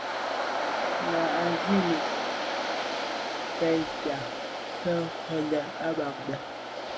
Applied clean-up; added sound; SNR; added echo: none; Waves, surf; -1 dB; none.